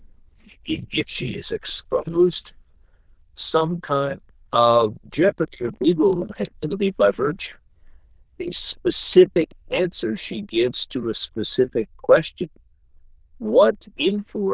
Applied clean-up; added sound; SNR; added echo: neural diffusion model UNIVERSE++.